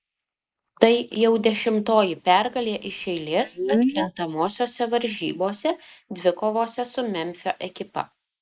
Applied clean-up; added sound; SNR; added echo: neural mask model Resemble Enhance denoiser.